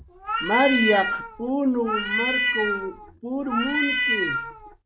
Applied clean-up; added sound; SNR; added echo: none; Meow; 1 dB; none.